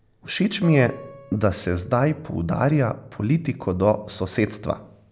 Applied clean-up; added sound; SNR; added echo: none; Acoustic guitar; 19 dB; none.